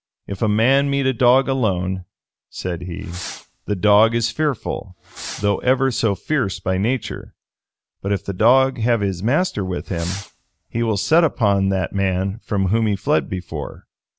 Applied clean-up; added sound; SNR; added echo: none; Fireworks; 17 dB; none.